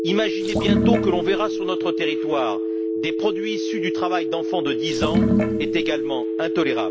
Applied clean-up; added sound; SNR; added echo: none; Sink (filling or washing) / Water + Telephone; -3 dB; none.